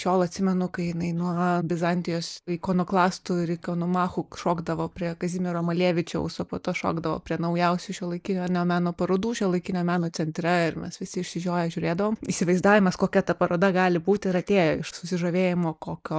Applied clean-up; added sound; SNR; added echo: neural mask model Resemble Enhance denoiser.